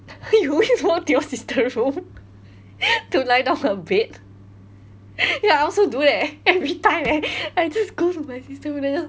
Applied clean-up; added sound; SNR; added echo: none; none; none; none.